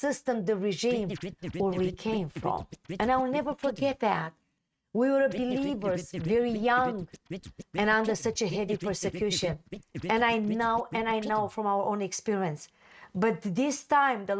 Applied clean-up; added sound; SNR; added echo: neural mask model RNNoise.